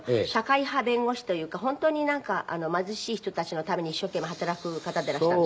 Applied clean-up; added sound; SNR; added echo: none; none; none; none.